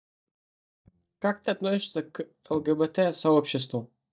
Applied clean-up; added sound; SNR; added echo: neural mask model DeepFilterNet 3.